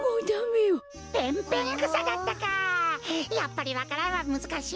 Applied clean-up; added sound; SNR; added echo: none; Piano; 19 dB; none.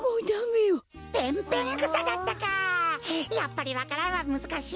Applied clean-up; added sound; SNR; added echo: none; none; none; none.